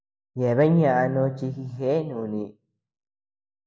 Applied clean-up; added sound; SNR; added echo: none; none; none; none.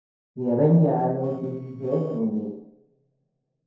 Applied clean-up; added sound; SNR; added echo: neural separator model SepFormer DNS4.